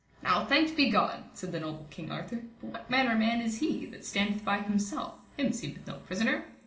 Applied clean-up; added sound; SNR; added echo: none; none; none; reverberation time 0.8 s.